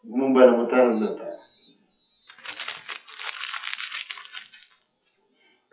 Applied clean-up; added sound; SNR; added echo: classical method WPE with log-MMSE.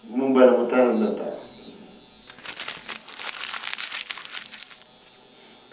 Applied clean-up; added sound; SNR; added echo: none; Crumpling, crinkling; 12 dB; reverberation time 0.6 s.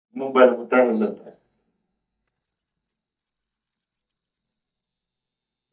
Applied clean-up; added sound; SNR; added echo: neural mask model DeepFilterNet 3.